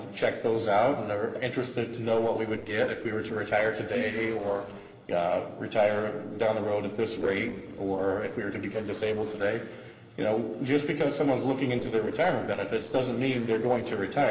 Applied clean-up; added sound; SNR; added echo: neural separator model SepFormer DNS4.